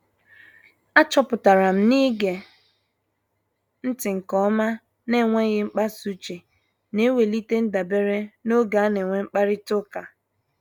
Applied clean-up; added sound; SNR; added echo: none; none; none; none.